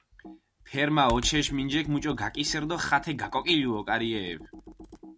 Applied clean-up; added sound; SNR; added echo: none; Computer keyboard; 15 dB; none.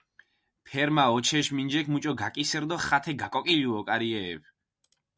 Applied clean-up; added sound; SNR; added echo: none; none; none; none.